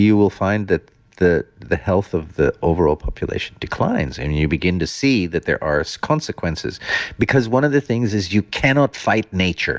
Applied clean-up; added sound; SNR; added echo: none; none; none; none.